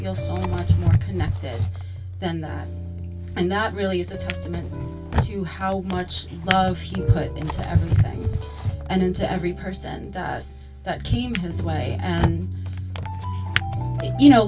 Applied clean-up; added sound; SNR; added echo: none; Drawer open or close; 4 dB; reverberation time 0.1 s.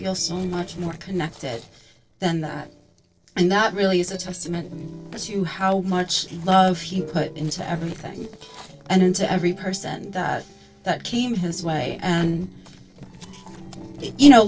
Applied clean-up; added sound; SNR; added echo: neural separator model SepFormer DNS4.